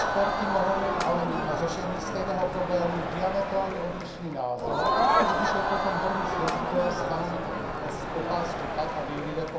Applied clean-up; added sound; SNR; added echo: none; Crowd; -2 dB; reverberation time 0.5 s.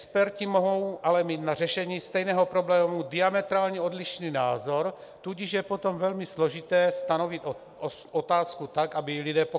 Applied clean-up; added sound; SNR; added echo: none; none; none; none.